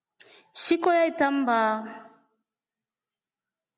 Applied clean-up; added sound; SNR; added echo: none; none; none; none.